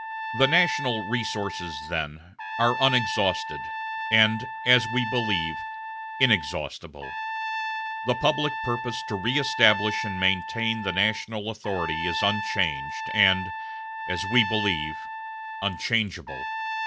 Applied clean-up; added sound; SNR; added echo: none; Trumpet; 5 dB; none.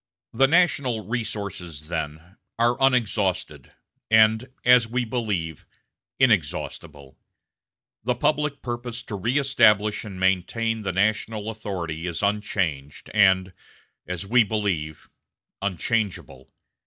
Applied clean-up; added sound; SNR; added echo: none; none; none; none.